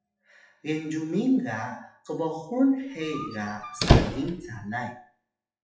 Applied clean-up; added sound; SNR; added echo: classical method WPE with log-MMSE.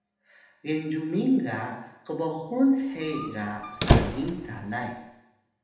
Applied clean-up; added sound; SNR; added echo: none; Squeak; -2 dB; reverberation time 0.8 s.